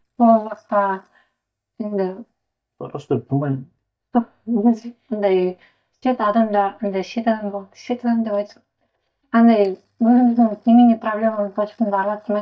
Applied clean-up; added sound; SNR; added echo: neural mask model DeepFilterNet 3.